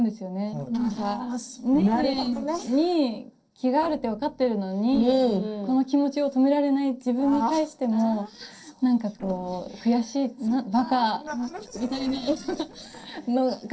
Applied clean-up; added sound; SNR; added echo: neural separator model SepFormer DNS4.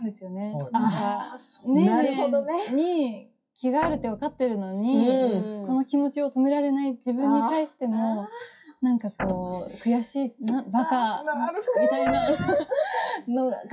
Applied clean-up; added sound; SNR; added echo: classical method WPE with log-MMSE.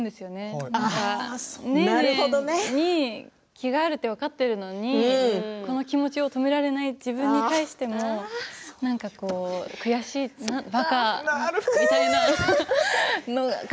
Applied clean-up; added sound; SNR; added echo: none; none; none; none.